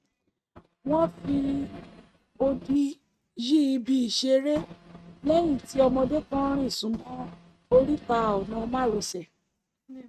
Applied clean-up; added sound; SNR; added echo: neural mask model RNNoise.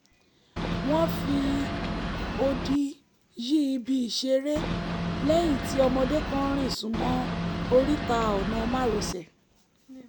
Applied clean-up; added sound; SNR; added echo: none; Boat, Water vehicle; 2 dB; none.